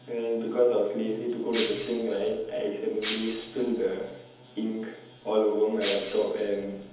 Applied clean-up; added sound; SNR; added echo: none; Shatter; 11 dB; reverberation time 1.3 s.